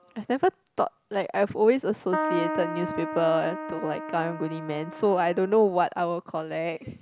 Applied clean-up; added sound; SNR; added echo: none; Keyboard (musical); 7 dB; none.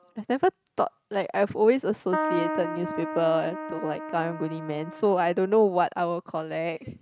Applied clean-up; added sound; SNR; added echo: neural mask model RNNoise.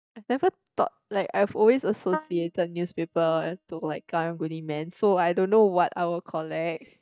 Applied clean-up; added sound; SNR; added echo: neural mask model DeepFilterNet 3.